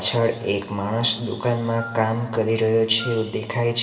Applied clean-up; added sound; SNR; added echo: none; Wind instrument, woodwind instrument; 16 dB; reverberation time 2.6 s.